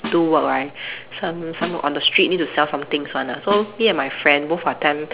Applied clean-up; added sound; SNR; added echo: none; Snare drum; 16 dB; none.